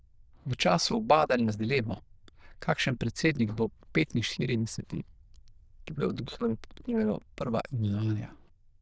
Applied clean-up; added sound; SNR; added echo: neural diffusion model UNIVERSE++.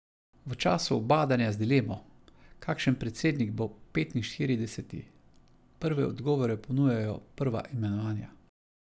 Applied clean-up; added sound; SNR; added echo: none; none; none; none.